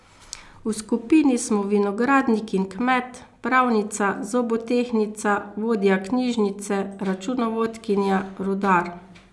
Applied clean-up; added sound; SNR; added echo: none; none; none; none.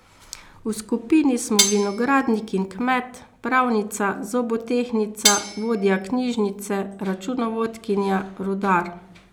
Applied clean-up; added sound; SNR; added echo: none; Cutlery, silverware; 3 dB; none.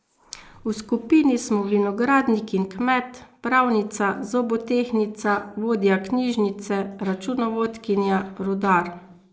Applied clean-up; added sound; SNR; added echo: neural mask model Resemble Enhance denoiser.